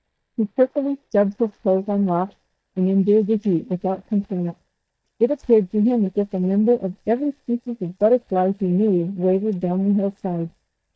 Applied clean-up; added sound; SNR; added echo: neural mask model DeepFilterNet 3.